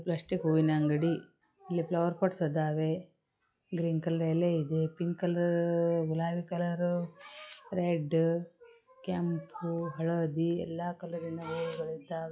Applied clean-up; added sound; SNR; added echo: classical method log-MMSE.